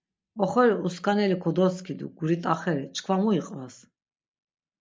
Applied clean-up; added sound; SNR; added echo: none; none; none; none.